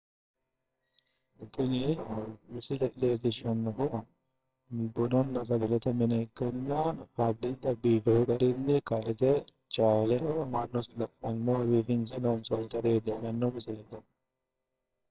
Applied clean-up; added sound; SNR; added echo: neural separator model SepFormer WHAMR!.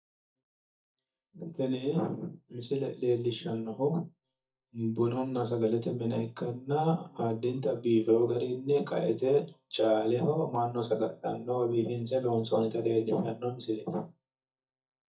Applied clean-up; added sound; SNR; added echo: neural mask model DeepFilterNet 3.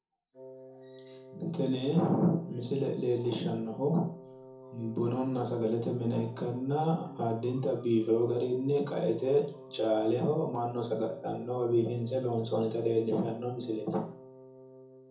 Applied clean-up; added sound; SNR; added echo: none; Wind instrument, woodwind instrument; 19 dB; reverberation time 0.6 s.